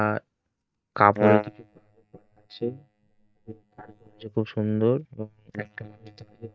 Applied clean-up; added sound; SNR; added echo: neural mask model DeepFilterNet 3.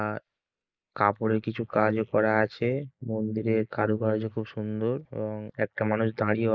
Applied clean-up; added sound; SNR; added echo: neural mask model Resemble Enhance denoiser.